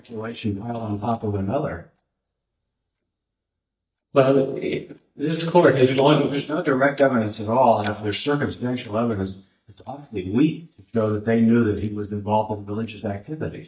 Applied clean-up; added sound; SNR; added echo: neural mask model DeepFilterNet 3.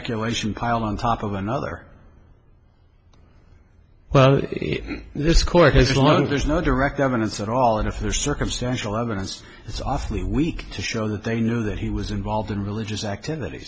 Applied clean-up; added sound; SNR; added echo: none; none; none; none.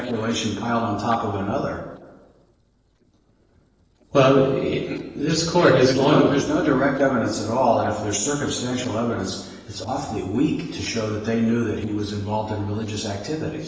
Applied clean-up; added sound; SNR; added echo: neural separator model SepFormer DNS4.